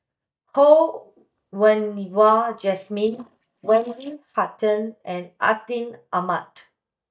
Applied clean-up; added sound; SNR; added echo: neural mask model DeepFilterNet 3.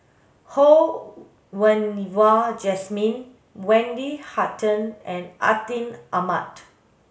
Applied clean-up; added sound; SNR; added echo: none; none; none; none.